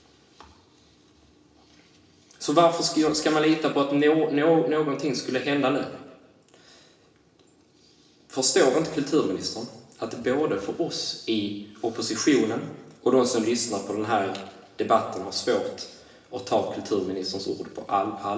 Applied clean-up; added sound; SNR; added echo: none; none; none; reverberation time 0.9 s.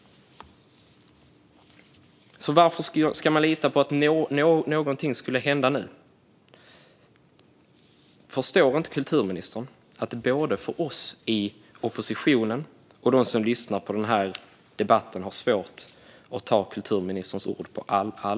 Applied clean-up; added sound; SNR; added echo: none; none; none; none.